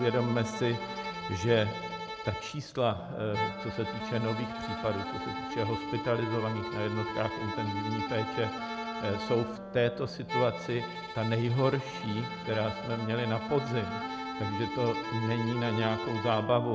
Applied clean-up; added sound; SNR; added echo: none; Bowed string instrument + Wind instrument, woodwind instrument; 5 dB; none.